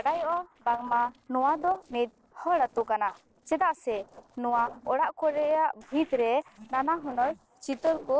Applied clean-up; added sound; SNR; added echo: neural separator model SepFormer DNS4.